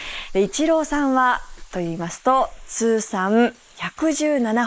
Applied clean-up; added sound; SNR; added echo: neural mask model Resemble Enhance denoiser.